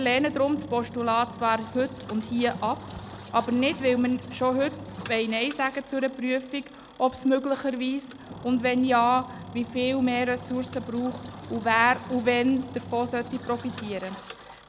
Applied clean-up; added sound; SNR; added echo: none; Engine; 15 dB; none.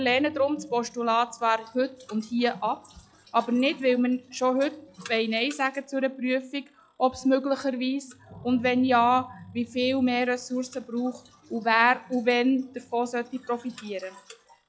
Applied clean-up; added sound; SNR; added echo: classical method log-MMSE.